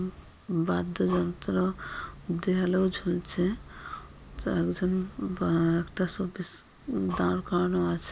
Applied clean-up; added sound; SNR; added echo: none; Breathing; 16 dB; none.